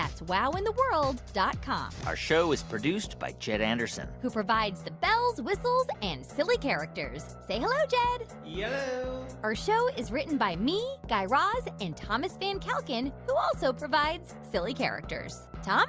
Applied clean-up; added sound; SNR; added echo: none; none; none; none.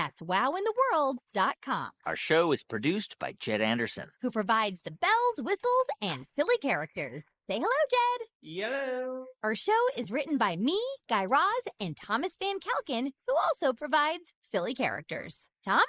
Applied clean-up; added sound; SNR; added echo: neural mask model Resemble Enhance denoiser.